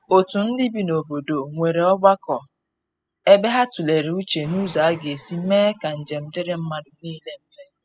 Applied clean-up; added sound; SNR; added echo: classical method spectral subtraction.